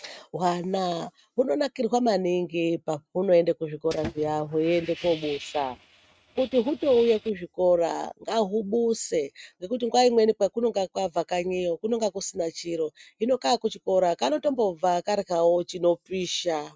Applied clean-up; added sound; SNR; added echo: neural mask model RNNoise.